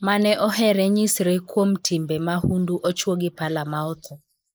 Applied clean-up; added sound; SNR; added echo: neural mask model Resemble Enhance denoiser.